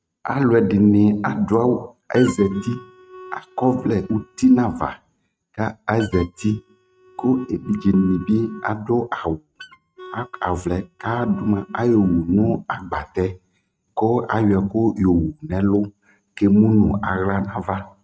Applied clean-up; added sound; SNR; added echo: neural mask model RNNoise.